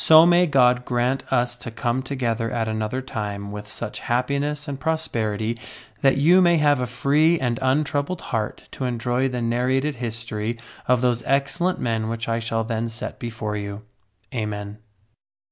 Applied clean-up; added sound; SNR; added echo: none; none; none; none.